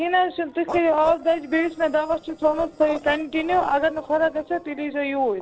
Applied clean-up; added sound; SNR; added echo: neural separator model SepFormer DNS4.